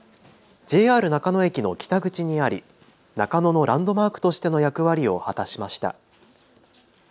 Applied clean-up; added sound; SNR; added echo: none; none; none; none.